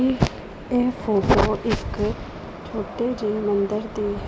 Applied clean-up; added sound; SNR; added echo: none; none; none; none.